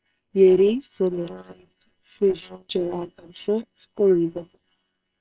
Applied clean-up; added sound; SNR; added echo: neural separator model SepFormer WHAM!.